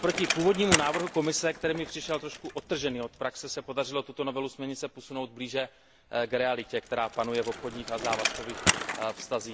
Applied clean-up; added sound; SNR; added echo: none; Bicycle; 5 dB; none.